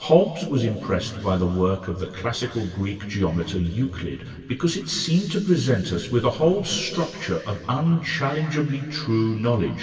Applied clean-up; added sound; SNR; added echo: none; none; none; reverberation time 2.4 s.